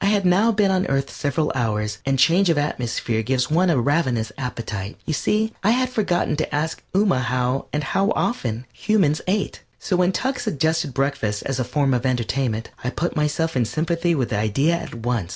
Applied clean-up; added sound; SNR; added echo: none; none; none; none.